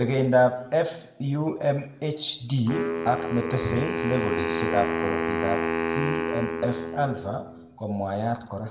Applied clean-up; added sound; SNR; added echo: none; Wind instrument, woodwind instrument; 4 dB; reverberation time 0.8 s.